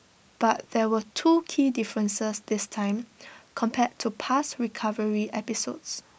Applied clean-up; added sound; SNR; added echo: none; none; none; none.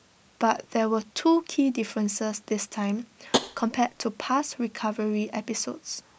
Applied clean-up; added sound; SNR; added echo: none; Tap; 5 dB; none.